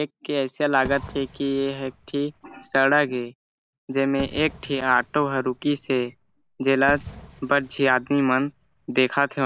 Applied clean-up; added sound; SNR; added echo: none; Fireworks; 18 dB; none.